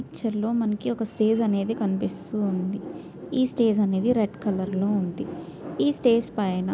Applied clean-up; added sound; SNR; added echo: none; none; none; none.